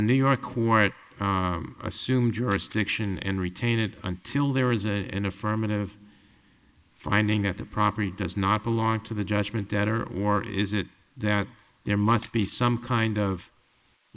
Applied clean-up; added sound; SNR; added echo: neural mask model Resemble Enhance denoiser.